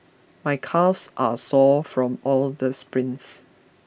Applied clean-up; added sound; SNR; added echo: none; none; none; none.